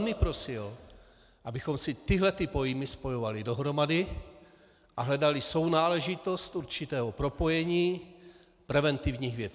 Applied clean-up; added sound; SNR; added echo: none; none; none; none.